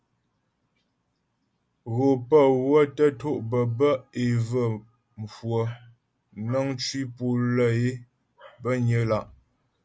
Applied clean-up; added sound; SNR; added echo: none; none; none; none.